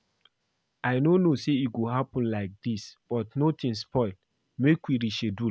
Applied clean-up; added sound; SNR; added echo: none; none; none; none.